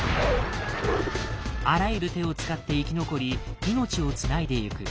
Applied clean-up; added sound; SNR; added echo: none; none; none; none.